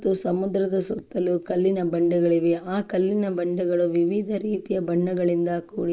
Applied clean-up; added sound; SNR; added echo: neural mask model Resemble Enhance denoiser.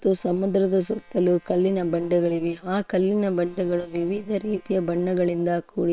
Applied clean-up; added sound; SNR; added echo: neural separator model SepFormer WHAM!.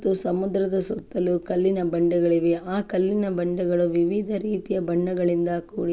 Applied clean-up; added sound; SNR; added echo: none; none; none; none.